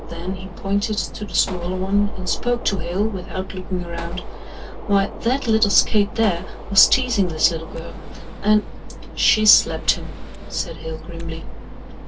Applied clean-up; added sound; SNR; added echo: none; Gunshot, gunfire; 15 dB; reverberation time 0.1 s.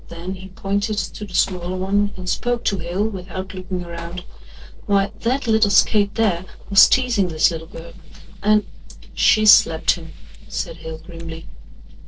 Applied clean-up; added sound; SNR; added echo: neural separator model SepFormer DNS4.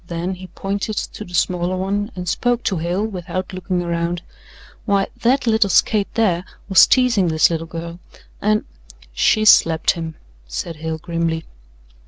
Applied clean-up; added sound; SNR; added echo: none; none; none; none.